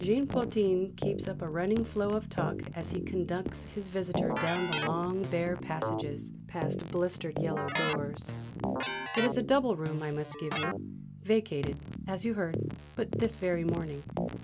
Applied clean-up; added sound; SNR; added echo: none; Keyboard (musical); 4 dB; none.